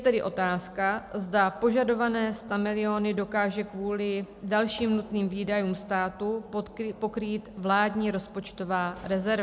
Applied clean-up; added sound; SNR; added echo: none; none; none; none.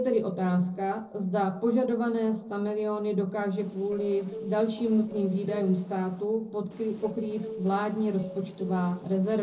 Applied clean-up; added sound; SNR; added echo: neural separator model SepFormer DNS4.